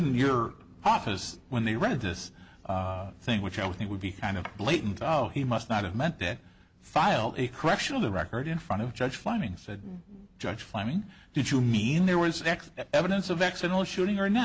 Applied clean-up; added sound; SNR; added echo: none; none; none; none.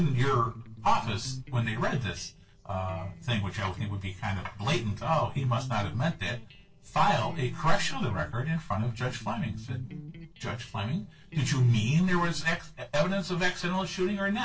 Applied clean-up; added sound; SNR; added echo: neural separator model SepFormer DNS4.